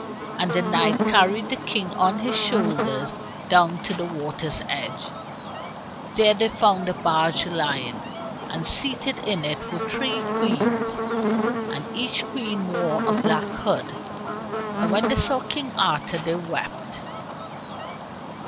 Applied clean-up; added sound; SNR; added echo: none; Buzz; 3 dB; none.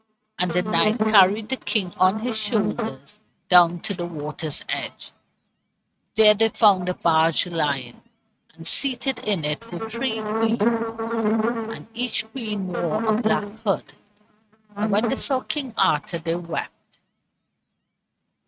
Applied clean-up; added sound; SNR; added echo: neural mask model RNNoise.